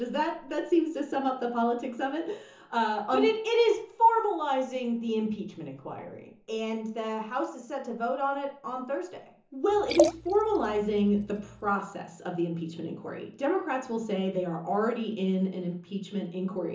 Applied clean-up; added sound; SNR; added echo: none; Liquid; 3 dB; reverberation time 0.8 s.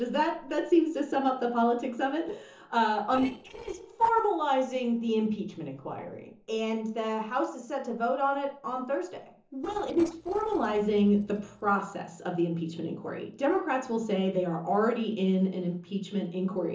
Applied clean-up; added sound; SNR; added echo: neural separator model SepFormer DNS4.